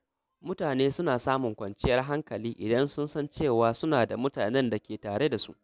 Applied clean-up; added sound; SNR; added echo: none; none; none; none.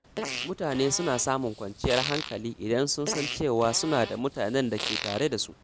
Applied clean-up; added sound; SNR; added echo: none; Fart; 9 dB; none.